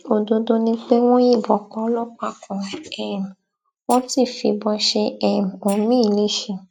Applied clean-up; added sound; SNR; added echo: neural mask model RNNoise.